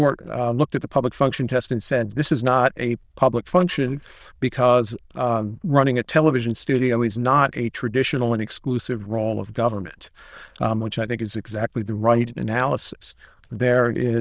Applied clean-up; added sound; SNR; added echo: neural diffusion model UNIVERSE++.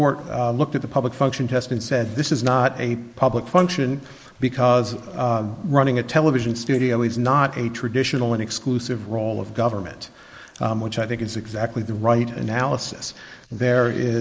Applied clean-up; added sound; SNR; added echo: neural mask model Resemble Enhance denoiser.